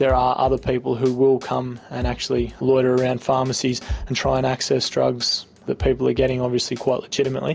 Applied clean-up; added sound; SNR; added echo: none; Drum kit; 14 dB; none.